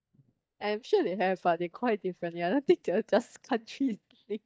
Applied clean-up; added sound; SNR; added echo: neural mask model DeepFilterNet 3.